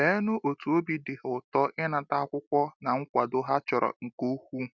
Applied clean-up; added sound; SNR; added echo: none; none; none; none.